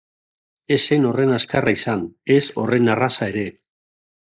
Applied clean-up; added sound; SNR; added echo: neural mask model Resemble Enhance denoiser.